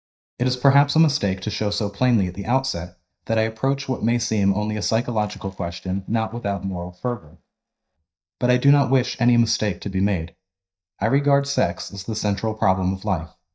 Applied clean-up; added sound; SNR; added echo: neural mask model DeepFilterNet 3.